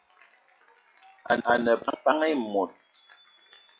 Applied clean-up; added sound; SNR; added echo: classical method log-MMSE.